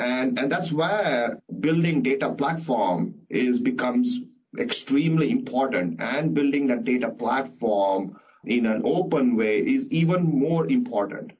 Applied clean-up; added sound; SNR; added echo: none; none; none; none.